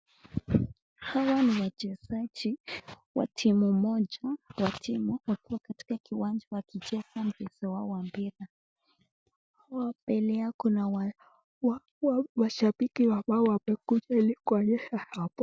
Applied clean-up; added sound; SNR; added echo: none; none; none; none.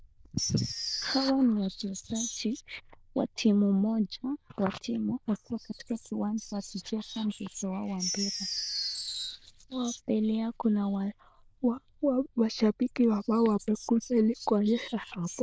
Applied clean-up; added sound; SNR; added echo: neural diffusion model UNIVERSE++.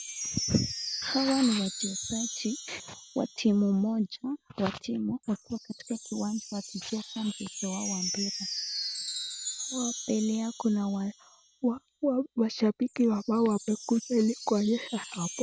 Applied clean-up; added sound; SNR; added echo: none; Wind chime; 9 dB; none.